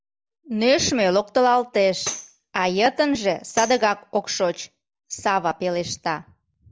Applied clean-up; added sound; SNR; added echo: none; Tambourine; 15 dB; none.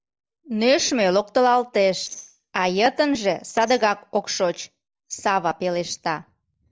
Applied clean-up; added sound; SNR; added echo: neural separator model SepFormer DNS4.